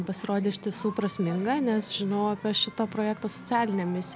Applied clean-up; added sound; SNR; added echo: none; none; none; none.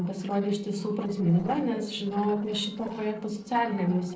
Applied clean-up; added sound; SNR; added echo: neural separator model SepFormer DNS4.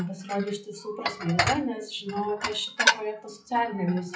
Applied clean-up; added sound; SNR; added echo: classical method WPE with log-MMSE.